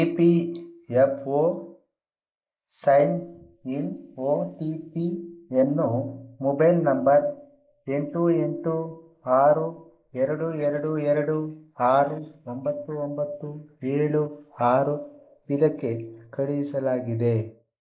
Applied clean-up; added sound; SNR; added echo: neural mask model Resemble Enhance denoiser.